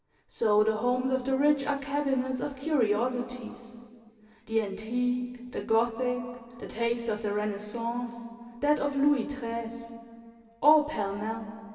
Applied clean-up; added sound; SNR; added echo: none; none; none; reverberation time 2.4 s.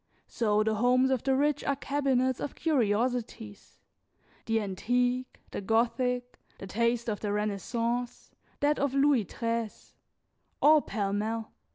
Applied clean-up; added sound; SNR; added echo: none; none; none; none.